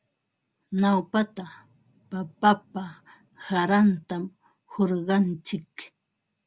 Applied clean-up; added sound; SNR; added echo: none; none; none; none.